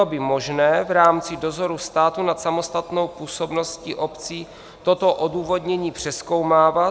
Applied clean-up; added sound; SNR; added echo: none; none; none; none.